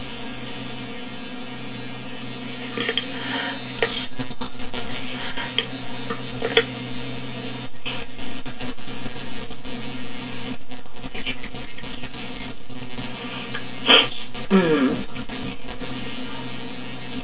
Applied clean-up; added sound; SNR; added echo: none; none; none; reverberation time 0.1 s.